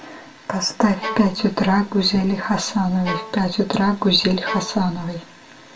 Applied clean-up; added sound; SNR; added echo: none; Bowed string instrument; 11 dB; reverberation time 0.2 s.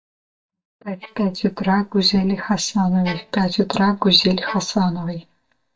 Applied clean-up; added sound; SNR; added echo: neural mask model DeepFilterNet 3.